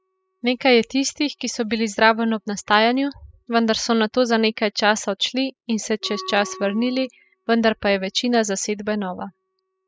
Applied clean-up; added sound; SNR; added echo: classical method spectral subtraction.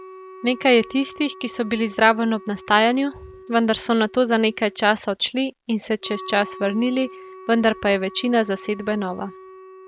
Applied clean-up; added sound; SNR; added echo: none; Wind instrument, woodwind instrument; 19 dB; none.